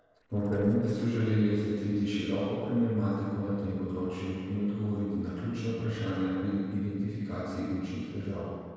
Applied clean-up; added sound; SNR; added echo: neural separator model SepFormer DNS4.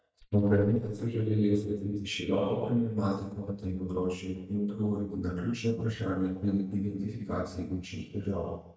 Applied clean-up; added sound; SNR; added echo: neural mask model DeepFilterNet 3.